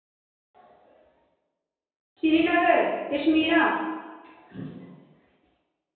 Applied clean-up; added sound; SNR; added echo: none; none; none; reverberation time 1.2 s.